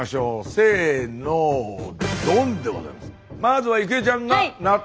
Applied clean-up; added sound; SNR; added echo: none; Hammer; 18 dB; none.